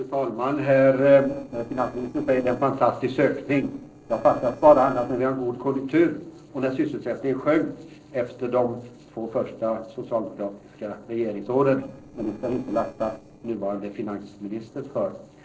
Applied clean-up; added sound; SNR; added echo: neural separator model SepFormer DNS4.